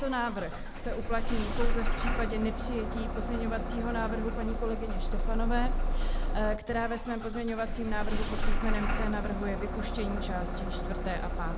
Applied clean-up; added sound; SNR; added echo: none; Engine starting / Bus; -5 dB; none.